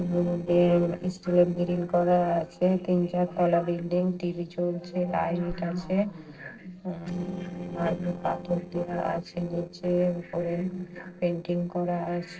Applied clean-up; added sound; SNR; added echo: neural separator model SepFormer DNS4.